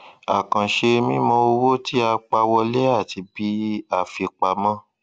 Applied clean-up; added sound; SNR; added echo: none; none; none; none.